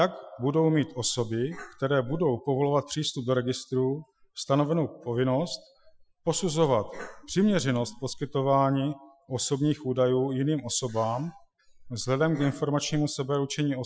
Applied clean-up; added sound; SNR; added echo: classical method Wiener filter.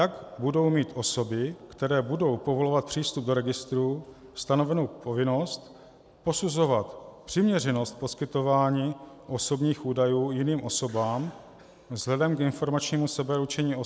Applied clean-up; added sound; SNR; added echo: none; none; none; none.